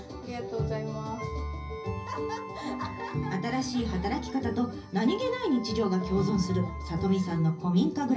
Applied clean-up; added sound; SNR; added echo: none; Wind instrument, woodwind instrument; 16 dB; reverberation time 0.5 s.